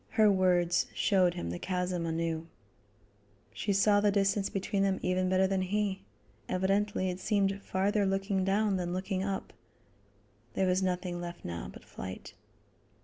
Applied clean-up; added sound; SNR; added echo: none; none; none; none.